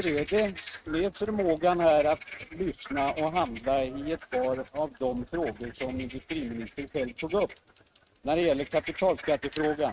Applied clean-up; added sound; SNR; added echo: neural mask model RNNoise.